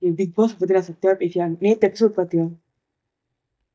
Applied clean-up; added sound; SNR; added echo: neural mask model DeepFilterNet 3.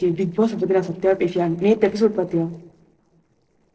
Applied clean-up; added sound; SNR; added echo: neural separator model SepFormer DNS4.